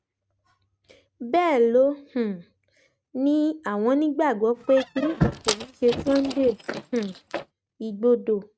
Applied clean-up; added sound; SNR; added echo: neural mask model RNNoise.